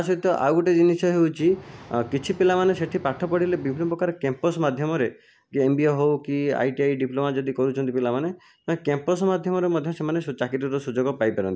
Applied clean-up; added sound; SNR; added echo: none; Boat, Water vehicle; 19 dB; none.